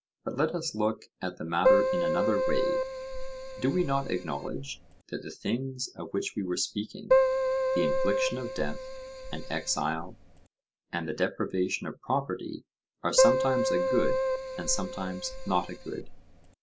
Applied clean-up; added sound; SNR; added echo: none; Keyboard (musical); -4 dB; none.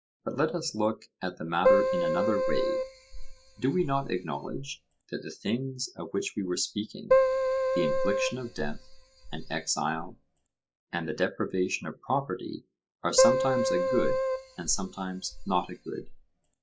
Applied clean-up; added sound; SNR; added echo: classical method log-MMSE.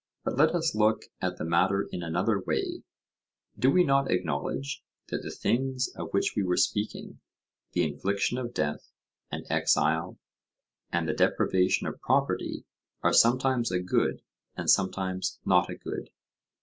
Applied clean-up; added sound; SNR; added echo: none; none; none; none.